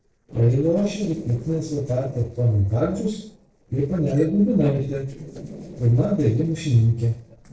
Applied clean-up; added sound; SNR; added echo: neural separator model SepFormer DNS4.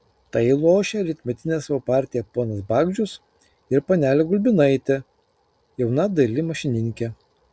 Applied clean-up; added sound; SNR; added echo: none; none; none; none.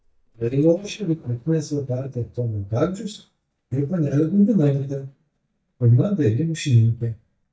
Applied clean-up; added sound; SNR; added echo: neural mask model DeepFilterNet 3.